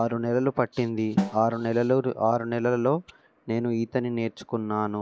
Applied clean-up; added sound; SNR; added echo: none; Snare drum; 10 dB; none.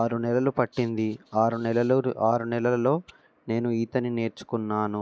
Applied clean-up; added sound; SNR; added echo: none; none; none; none.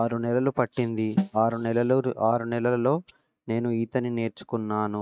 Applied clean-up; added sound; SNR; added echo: neural mask model RNNoise.